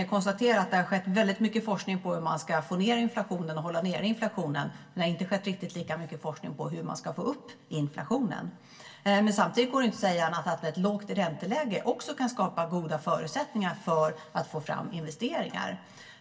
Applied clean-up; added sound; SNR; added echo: none; none; none; reverberation time 0.1 s.